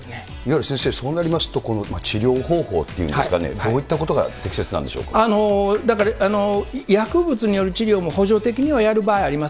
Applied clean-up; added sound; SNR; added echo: none; none; none; none.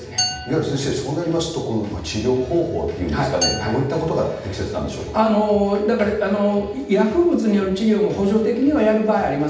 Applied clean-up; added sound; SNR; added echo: none; Glass; 12 dB; reverberation time 0.8 s.